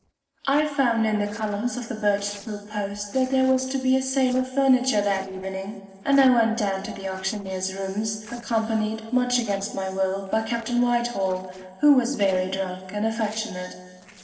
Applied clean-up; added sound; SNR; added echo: neural separator model SepFormer DNS4.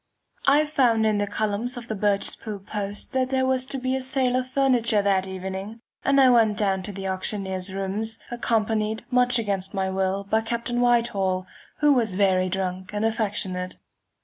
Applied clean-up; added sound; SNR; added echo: none; none; none; none.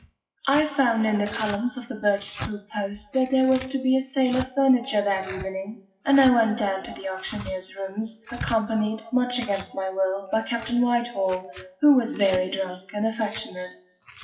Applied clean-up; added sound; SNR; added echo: classical method WPE with log-MMSE.